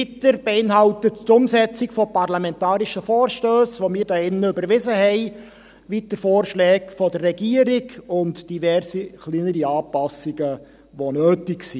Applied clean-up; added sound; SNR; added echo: none; none; none; none.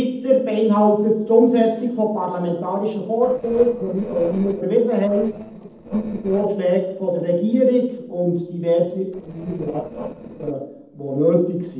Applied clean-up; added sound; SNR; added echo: neural separator model SepFormer DNS4.